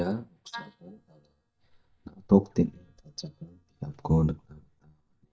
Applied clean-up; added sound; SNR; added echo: neural mask model DeepFilterNet 3.